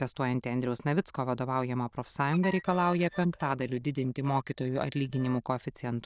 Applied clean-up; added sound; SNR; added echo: neural diffusion model UNIVERSE++.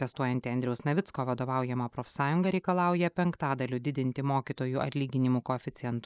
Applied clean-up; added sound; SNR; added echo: neural mask model Resemble Enhance denoiser.